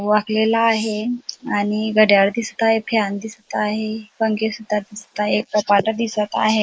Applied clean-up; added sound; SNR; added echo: neural mask model Resemble Enhance denoiser.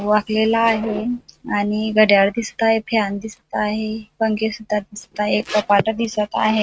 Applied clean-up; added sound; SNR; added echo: neural mask model RNNoise.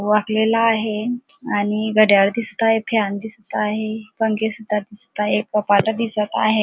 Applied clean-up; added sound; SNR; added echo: none; none; none; none.